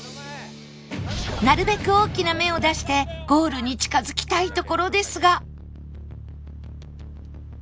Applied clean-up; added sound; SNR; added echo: none; none; none; none.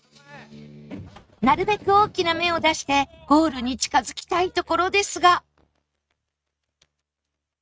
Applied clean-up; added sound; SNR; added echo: neural mask model RNNoise.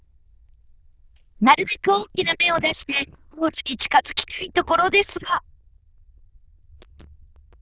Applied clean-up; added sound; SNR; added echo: neural diffusion model UNIVERSE++.